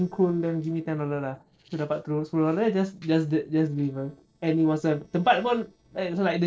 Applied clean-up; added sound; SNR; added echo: neural separator model SepFormer DNS4.